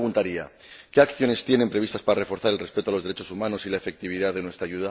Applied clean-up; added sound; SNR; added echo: none; none; none; none.